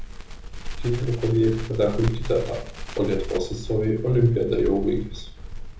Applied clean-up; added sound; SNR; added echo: none; Crackle; 7 dB; reverberation time 1.0 s.